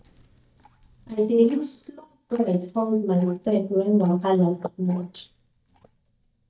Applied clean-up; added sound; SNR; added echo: neural mask model DeepFilterNet 3.